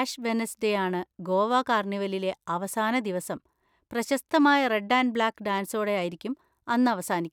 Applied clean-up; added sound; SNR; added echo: none; none; none; none.